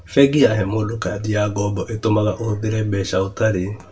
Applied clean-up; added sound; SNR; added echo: none; none; none; reverberation time 0.2 s.